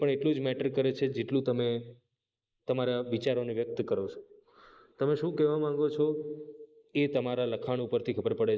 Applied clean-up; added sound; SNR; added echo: neural mask model Resemble Enhance denoiser.